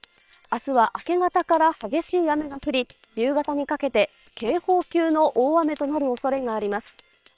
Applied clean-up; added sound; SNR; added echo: neural separator model SepFormer WHAM!.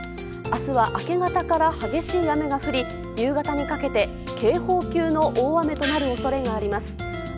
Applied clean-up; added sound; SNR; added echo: none; Gong; 12 dB; none.